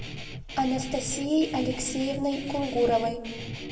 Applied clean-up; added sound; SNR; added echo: none; Guitar; 10 dB; reverberation time 1.3 s.